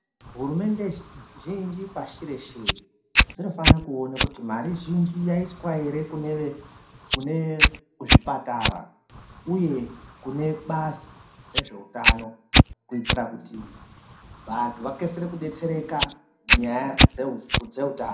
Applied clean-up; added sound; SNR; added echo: none; Fire; -3 dB; reverberation time 0.4 s.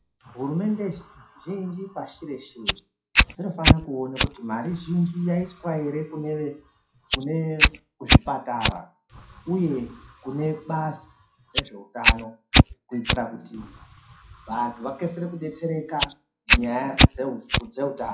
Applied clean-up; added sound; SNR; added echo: classical method WPE with log-MMSE.